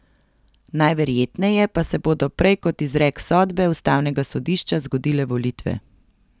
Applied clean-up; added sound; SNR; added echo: none; none; none; none.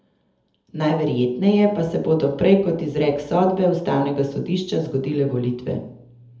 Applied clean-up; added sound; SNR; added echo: none; none; none; reverberation time 0.7 s.